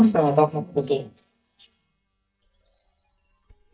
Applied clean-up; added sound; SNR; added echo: neural mask model DeepFilterNet 3.